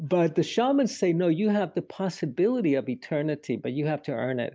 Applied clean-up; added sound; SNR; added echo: none; none; none; none.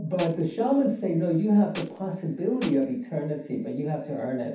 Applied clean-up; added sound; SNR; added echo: none; Tools; 13 dB; reverberation time 0.7 s.